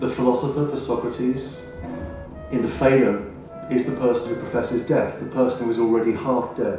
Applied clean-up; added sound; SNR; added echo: none; Wind instrument, woodwind instrument; 19 dB; reverberation time 0.6 s.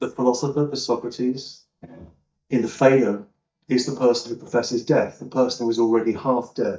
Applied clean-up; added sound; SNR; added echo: neural mask model DeepFilterNet 3.